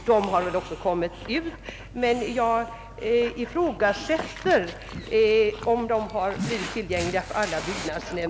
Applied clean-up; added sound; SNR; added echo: none; Dog; 12 dB; none.